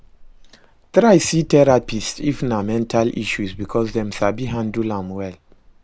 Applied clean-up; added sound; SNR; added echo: none; Fire; 18 dB; none.